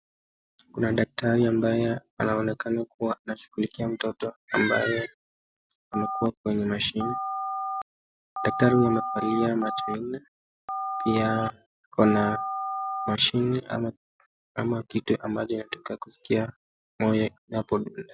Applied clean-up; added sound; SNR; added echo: none; Telephone; 5 dB; none.